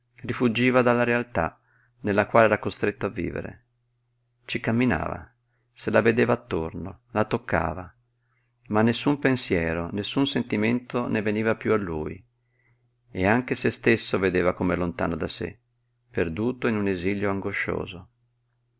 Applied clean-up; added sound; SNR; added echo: none; none; none; none.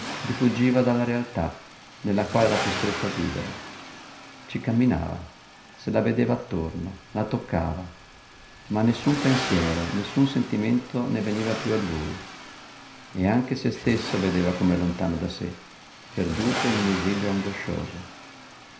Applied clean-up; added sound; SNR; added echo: none; Accelerating, revving, vroom; 10 dB; reverberation time 0.5 s.